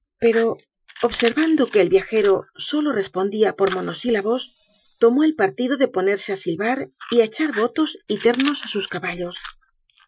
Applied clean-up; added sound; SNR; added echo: classical method Wiener filter.